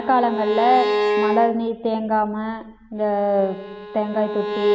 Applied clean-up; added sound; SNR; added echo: none; Bowed string instrument; 5 dB; none.